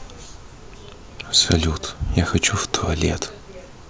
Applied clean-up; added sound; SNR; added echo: none; none; none; none.